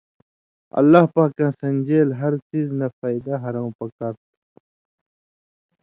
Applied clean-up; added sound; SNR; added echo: none; none; none; none.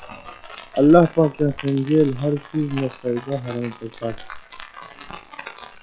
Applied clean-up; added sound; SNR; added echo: classical method log-MMSE.